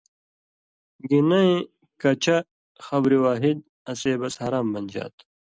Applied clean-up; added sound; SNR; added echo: none; none; none; none.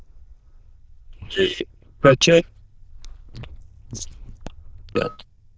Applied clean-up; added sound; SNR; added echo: neural diffusion model UNIVERSE++.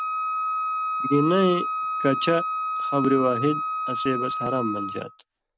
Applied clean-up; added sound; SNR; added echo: none; Wind instrument, woodwind instrument; 2 dB; none.